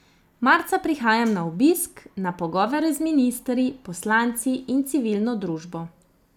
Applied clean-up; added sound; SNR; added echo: none; none; none; none.